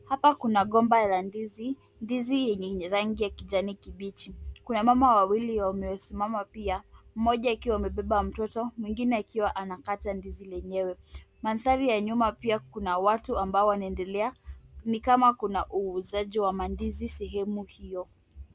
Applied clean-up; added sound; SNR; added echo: none; none; none; none.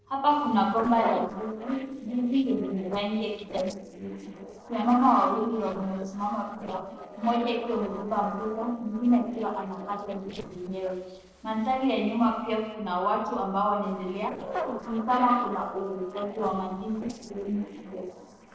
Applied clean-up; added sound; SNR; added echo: neural separator model SepFormer DNS4.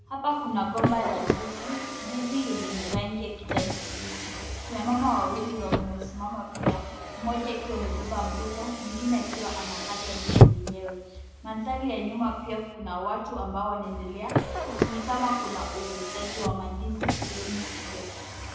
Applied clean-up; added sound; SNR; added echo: none; Car; -1 dB; reverberation time 1.0 s.